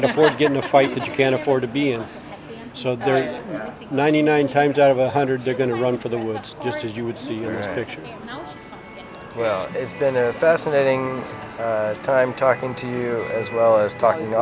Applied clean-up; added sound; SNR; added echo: none; none; none; none.